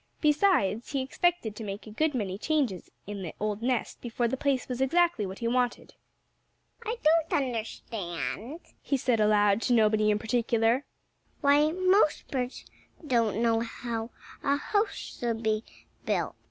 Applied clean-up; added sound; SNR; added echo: none; none; none; none.